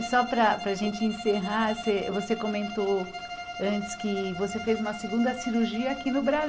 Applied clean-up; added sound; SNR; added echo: none; Bowed string instrument; 10 dB; none.